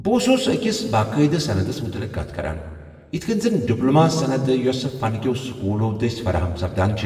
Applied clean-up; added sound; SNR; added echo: none; none; none; reverberation time 1.3 s.